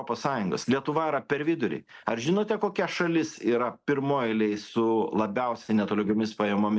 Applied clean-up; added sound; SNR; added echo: none; none; none; none.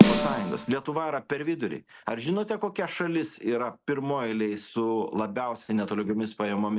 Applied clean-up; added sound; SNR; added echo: none; Snare drum; -4 dB; none.